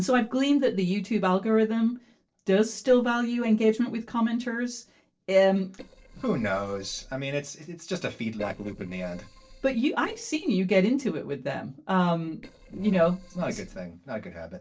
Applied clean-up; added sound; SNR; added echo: neural separator model SepFormer DNS4.